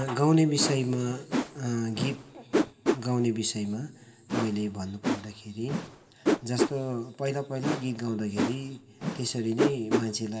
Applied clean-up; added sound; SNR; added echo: none; Whoosh, swoosh, swish; 2 dB; reverberation time 2.0 s.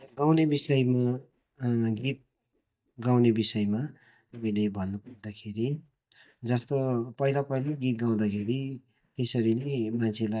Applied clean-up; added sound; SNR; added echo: neural mask model DeepFilterNet 3.